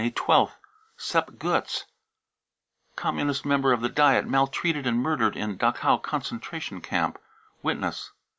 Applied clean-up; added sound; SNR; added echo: none; none; none; none.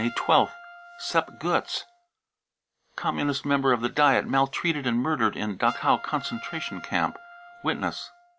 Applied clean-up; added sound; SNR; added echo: none; Trumpet; 19 dB; none.